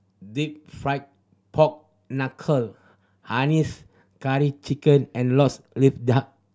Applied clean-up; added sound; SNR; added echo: none; none; none; none.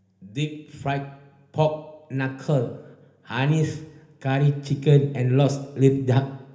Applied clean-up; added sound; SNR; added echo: none; none; none; reverberation time 0.8 s.